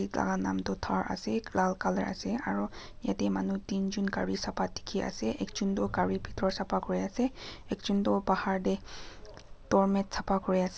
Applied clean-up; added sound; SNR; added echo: none; none; none; none.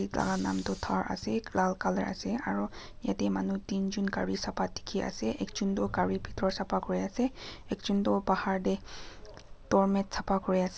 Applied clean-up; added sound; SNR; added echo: none; Fire; 16 dB; none.